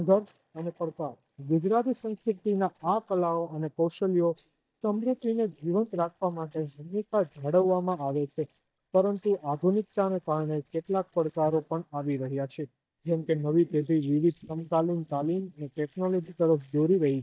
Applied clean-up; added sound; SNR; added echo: neural mask model DeepFilterNet 3.